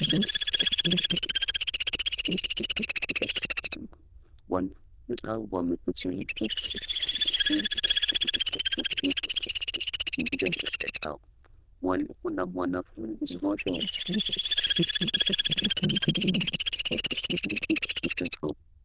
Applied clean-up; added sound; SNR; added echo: neural diffusion model UNIVERSE++.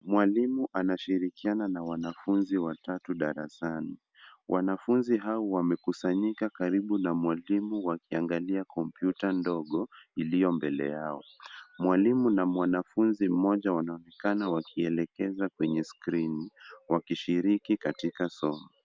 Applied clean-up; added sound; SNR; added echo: none; none; none; none.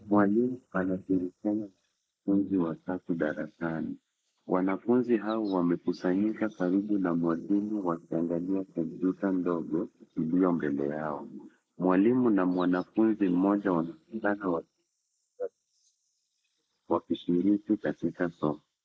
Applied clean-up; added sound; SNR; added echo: neural mask model Resemble Enhance denoiser.